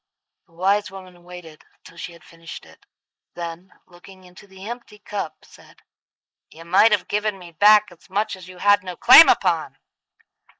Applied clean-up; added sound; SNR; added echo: neural mask model Resemble Enhance denoiser.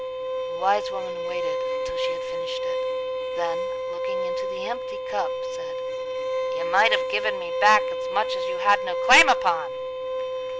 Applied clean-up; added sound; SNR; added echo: none; Bowed string instrument; 1 dB; none.